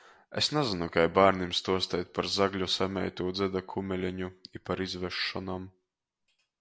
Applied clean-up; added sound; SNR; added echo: none; none; none; none.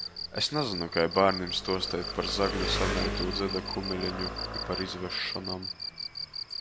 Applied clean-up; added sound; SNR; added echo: none; Engine + Cricket; 3 dB; none.